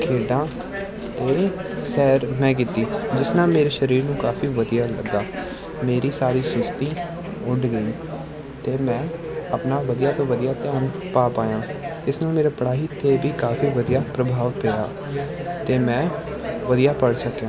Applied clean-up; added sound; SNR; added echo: none; none; none; none.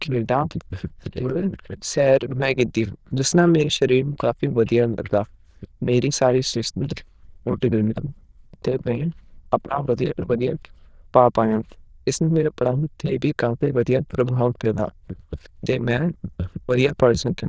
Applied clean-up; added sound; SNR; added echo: neural diffusion model UNIVERSE++.